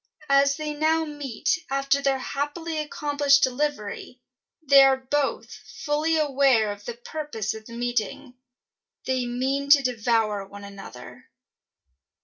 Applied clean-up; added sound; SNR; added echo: none; none; none; reverberation time 0.2 s.